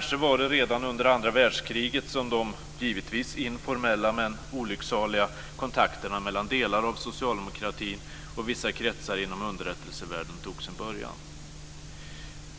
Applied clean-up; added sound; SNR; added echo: none; none; none; none.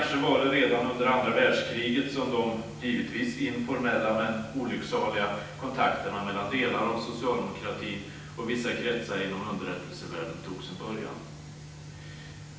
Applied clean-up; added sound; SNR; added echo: none; none; none; reverberation time 0.9 s.